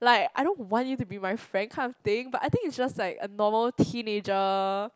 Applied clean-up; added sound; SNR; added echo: none; none; none; none.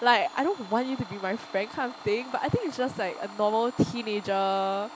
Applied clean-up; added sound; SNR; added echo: none; Domestic sounds, home sounds; 16 dB; none.